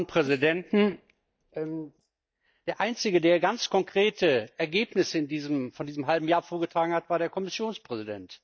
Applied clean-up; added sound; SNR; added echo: neural mask model DeepFilterNet 3.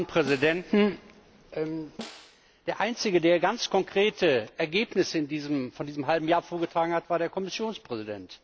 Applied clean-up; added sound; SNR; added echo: none; Snare drum; 19 dB; none.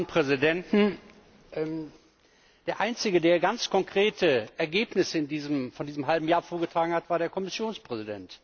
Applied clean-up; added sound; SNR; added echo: none; none; none; none.